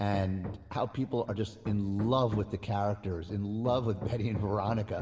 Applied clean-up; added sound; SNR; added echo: none; Hammer; 12 dB; reverberation time 1.5 s.